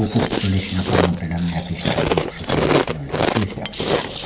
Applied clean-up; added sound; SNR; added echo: none; Chewing, mastication; -1 dB; reverberation time 1.3 s.